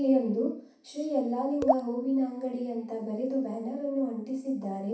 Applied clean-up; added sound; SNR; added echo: none; Raindrop / Drip; -1 dB; reverberation time 0.6 s.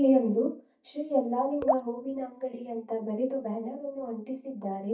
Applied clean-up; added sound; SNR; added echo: neural mask model DeepFilterNet 3.